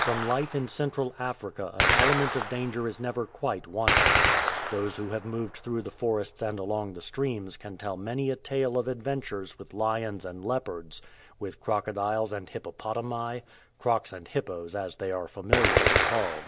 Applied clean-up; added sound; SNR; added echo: none; Gunshot, gunfire; 0 dB; none.